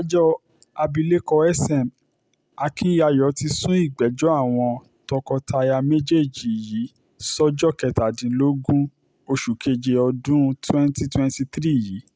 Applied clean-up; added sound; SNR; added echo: none; none; none; none.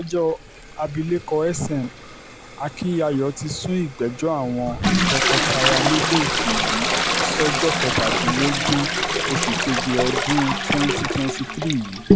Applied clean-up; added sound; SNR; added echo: none; Toilet flush; -2 dB; none.